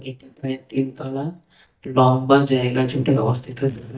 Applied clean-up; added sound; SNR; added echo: neural mask model DeepFilterNet 3.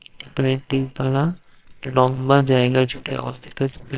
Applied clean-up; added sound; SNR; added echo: neural separator model SepFormer WHAMR!.